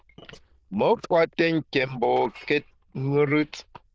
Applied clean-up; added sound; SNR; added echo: neural diffusion model UNIVERSE++.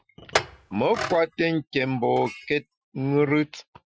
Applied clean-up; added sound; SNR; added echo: classical method Wiener filter.